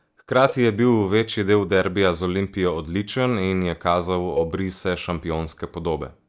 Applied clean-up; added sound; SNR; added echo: neural mask model DeepFilterNet 3.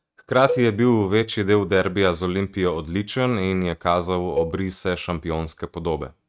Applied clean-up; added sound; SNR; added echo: neural mask model RNNoise.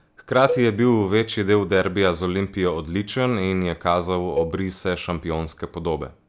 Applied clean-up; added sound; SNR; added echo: none; Cowbell; 11 dB; none.